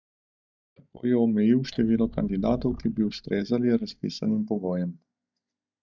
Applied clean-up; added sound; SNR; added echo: neural mask model DeepFilterNet 3.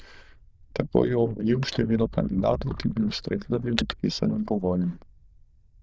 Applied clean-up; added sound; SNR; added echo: neural diffusion model UNIVERSE++.